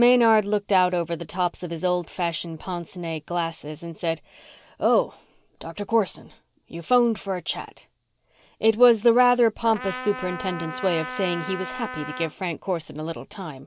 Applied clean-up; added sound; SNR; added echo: none; Trumpet; 10 dB; none.